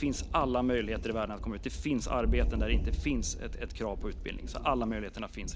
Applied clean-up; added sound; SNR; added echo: none; Thunder; 1 dB; none.